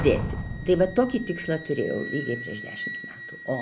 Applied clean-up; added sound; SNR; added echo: none; Wind instrument, woodwind instrument + Explosion; 8 dB; none.